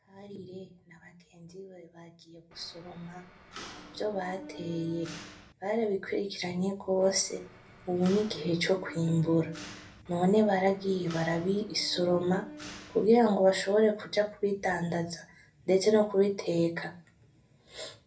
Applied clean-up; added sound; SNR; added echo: none; Mechanisms; 17 dB; reverberation time 0.3 s.